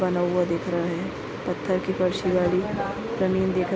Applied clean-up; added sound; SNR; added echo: none; none; none; none.